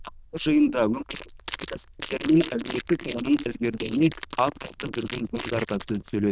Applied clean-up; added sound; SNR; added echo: neural diffusion model UNIVERSE++.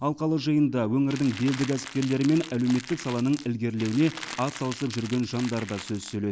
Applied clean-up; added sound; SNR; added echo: none; Crackle; 14 dB; none.